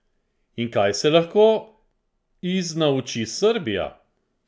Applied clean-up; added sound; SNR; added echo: none; none; none; none.